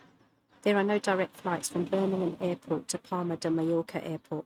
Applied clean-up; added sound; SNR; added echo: neural mask model RNNoise.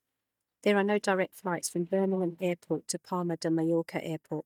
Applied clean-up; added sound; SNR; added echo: neural mask model DeepFilterNet 3.